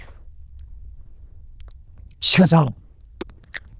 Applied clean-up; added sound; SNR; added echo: neural diffusion model UNIVERSE++.